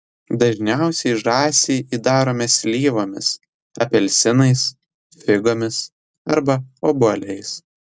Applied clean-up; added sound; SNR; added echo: none; none; none; none.